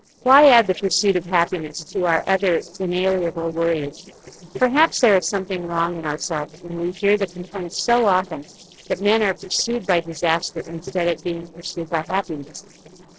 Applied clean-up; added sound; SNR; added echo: neural separator model SepFormer DNS4.